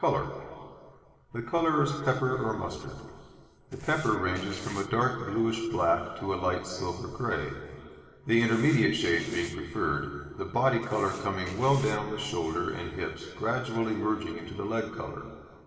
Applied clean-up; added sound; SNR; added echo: none; Writing; 18 dB; reverberation time 2.3 s.